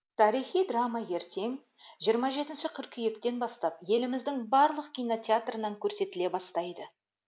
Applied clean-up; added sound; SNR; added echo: none; none; none; none.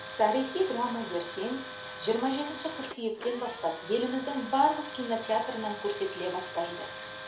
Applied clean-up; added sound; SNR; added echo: none; Tools; 10 dB; reverberation time 0.4 s.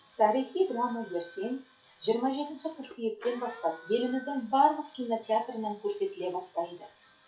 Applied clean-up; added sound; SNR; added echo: classical method WPE with log-MMSE.